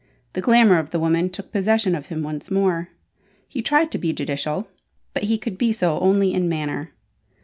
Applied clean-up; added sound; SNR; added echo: none; none; none; none.